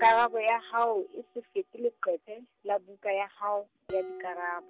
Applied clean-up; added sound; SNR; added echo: none; Dishes, pots, and pans; 18 dB; none.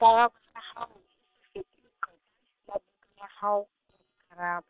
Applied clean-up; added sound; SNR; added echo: neural separator model SepFormer WHAM!.